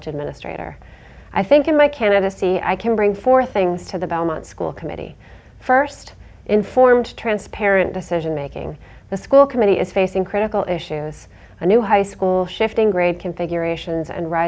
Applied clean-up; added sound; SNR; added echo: none; none; none; none.